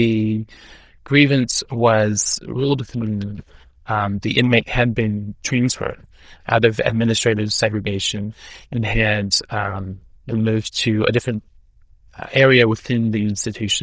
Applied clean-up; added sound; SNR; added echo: neural diffusion model UNIVERSE++.